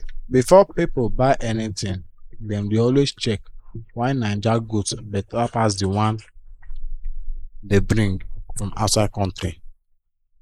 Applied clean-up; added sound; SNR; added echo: neural mask model Resemble Enhance denoiser.